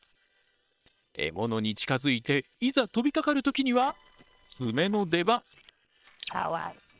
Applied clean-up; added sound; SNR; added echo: neural separator model SepFormer WHAM!.